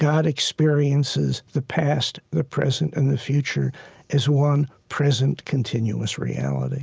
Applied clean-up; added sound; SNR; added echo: none; none; none; none.